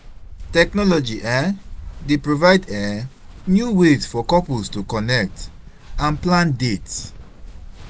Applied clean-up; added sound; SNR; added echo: none; Walk, footsteps; 13 dB; none.